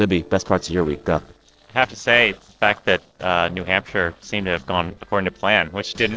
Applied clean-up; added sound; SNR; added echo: neural separator model SepFormer DNS4.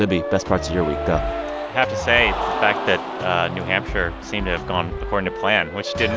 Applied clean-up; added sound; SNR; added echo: none; Cheering + Wind instrument, woodwind instrument; 6 dB; none.